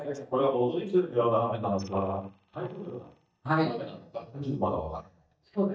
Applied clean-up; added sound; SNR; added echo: neural mask model DeepFilterNet 3.